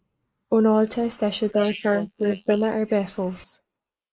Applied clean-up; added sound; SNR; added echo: neural mask model Resemble Enhance denoiser.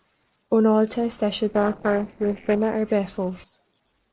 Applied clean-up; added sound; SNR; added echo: neural separator model SepFormer DNS4.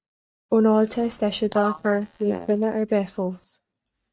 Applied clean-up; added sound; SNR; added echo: neural mask model DeepFilterNet 3.